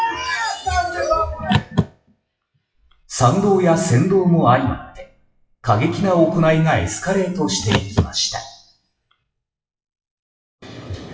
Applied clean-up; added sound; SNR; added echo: classical method WPE with log-MMSE.